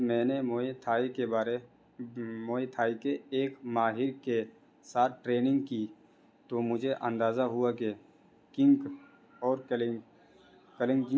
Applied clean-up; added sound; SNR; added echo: none; none; none; none.